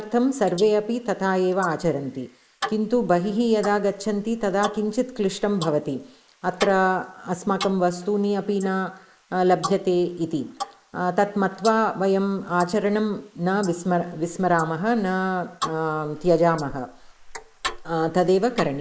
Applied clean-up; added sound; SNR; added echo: neural mask model Resemble Enhance denoiser.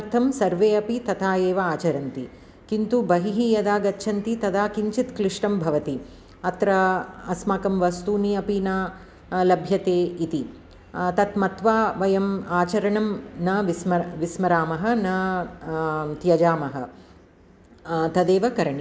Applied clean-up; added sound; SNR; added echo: none; none; none; none.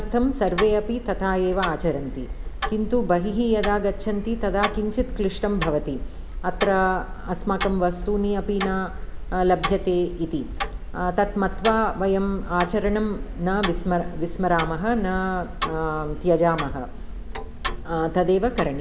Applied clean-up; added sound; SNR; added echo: none; Tick-tock; 6 dB; none.